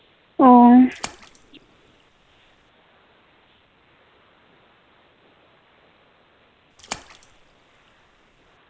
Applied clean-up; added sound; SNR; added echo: none; Splash, splatter; 20 dB; none.